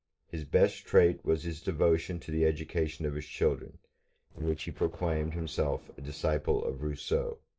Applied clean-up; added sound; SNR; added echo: neural separator model SepFormer DNS4.